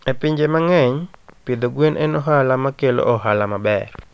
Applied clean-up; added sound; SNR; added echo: none; none; none; none.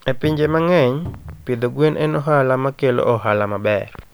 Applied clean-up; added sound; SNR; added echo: none; Cupboard open or close; 13 dB; none.